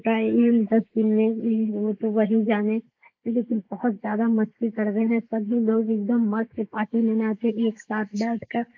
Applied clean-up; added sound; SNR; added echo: neural mask model Resemble Enhance denoiser.